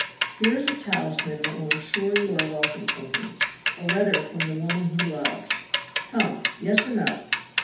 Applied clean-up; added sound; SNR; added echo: none; Mechanisms / Bicycle; 1 dB; reverberation time 0.6 s.